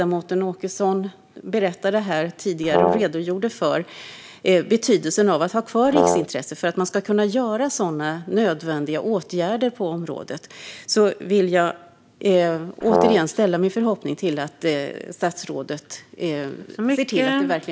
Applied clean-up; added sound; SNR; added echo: none; Brass instrument; -2 dB; none.